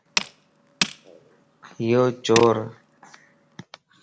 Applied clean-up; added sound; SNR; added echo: none; Tools; 7 dB; none.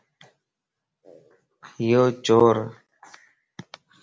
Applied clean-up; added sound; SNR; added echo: none; none; none; none.